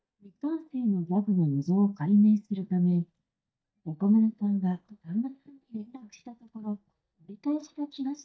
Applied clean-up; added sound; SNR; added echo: neural mask model DeepFilterNet 3.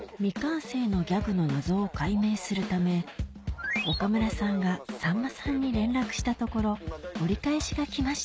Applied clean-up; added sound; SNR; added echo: none; none; none; none.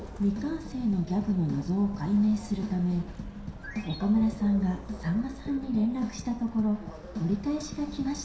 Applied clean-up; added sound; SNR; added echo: none; Walk, footsteps; 14 dB; reverberation time 0.7 s.